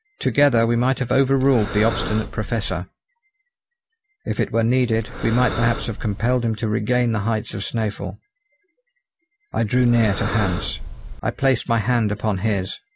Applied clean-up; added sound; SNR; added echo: none; Breathing; 7 dB; none.